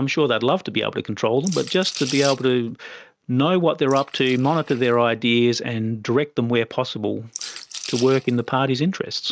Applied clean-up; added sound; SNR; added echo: neural mask model RNNoise.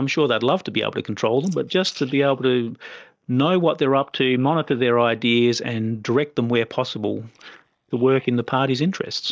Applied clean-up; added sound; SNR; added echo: neural mask model DeepFilterNet 3.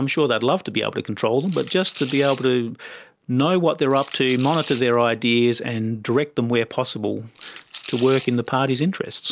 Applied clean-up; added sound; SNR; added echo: none; Rattle / Rattle (instrument); 11 dB; none.